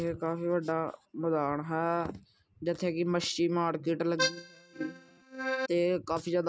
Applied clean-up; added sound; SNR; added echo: neural mask model RNNoise.